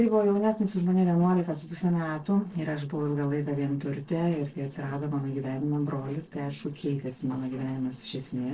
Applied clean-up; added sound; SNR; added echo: neural separator model SepFormer DNS4.